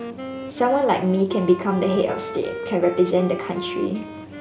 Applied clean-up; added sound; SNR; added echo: none; Wind instrument, woodwind instrument; 10 dB; none.